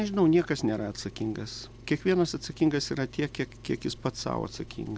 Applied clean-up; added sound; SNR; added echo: none; Engine; 19 dB; none.